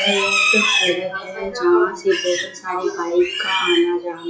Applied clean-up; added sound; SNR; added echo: classical method WPE with log-MMSE.